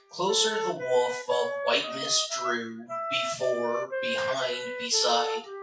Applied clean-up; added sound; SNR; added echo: classical method WPE with log-MMSE.